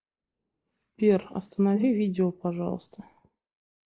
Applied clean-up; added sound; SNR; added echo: neural mask model Resemble Enhance denoiser.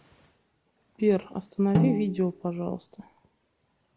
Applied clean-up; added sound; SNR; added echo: none; Snare drum; 0 dB; none.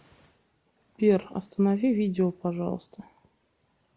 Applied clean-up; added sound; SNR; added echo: none; none; none; none.